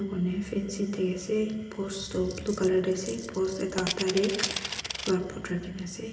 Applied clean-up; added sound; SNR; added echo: none; Coin (dropping); 7 dB; reverberation time 1.4 s.